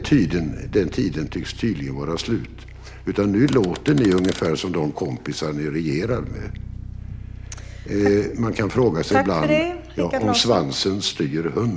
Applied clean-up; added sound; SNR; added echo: none; Typewriter + Bass guitar; 14 dB; none.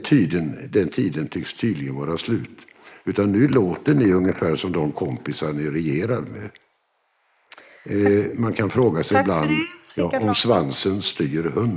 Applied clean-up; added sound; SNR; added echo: neural mask model Resemble Enhance denoiser.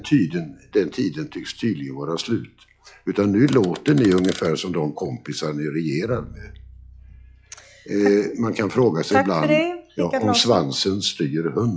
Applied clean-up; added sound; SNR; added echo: classical method log-MMSE.